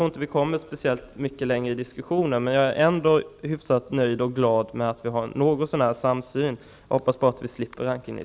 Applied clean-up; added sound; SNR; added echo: none; none; none; none.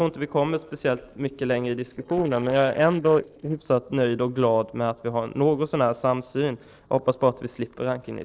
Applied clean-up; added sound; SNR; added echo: neural separator model SepFormer DNS4.